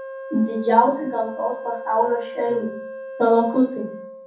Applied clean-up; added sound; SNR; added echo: none; Wind instrument, woodwind instrument; 12 dB; reverberation time 0.6 s.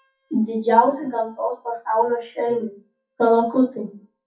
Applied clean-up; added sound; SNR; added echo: classical method WPE with log-MMSE.